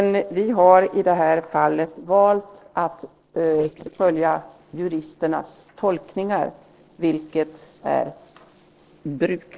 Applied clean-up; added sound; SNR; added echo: neural separator model SepFormer DNS4.